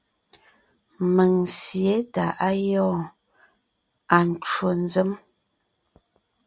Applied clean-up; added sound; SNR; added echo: none; none; none; none.